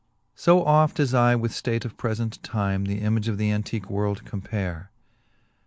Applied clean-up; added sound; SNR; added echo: none; none; none; none.